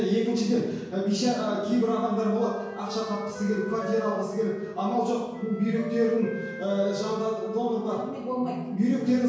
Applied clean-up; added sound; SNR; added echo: none; Wind instrument, woodwind instrument; 15 dB; reverberation time 1.0 s.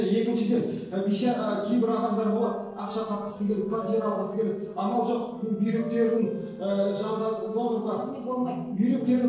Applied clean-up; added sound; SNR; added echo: neural separator model SepFormer DNS4.